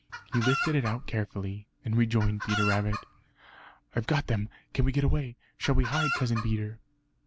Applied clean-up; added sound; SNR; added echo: none; Chicken, rooster; 6 dB; none.